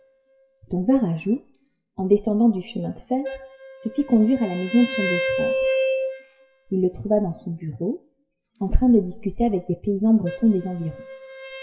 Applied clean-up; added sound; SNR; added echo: classical method WPE with log-MMSE.